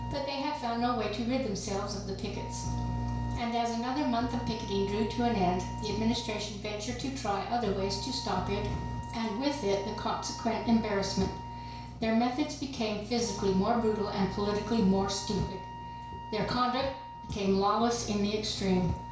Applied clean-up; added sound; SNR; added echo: none; Wind instrument, woodwind instrument; 14 dB; reverberation time 0.6 s.